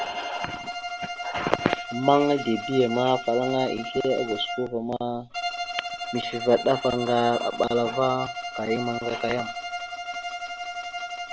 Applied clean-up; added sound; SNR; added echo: none; Bowed string instrument; 7 dB; none.